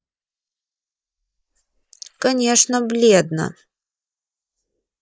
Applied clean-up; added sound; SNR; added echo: neural mask model Resemble Enhance denoiser.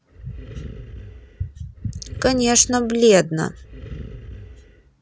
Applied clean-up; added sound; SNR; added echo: none; Animal; 15 dB; none.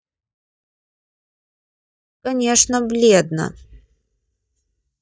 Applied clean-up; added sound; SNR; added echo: neural mask model DeepFilterNet 3.